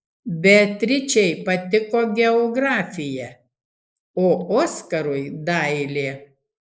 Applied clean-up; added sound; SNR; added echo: neural mask model Resemble Enhance denoiser.